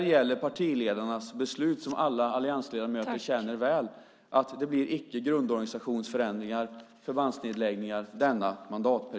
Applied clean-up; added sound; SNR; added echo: none; none; none; none.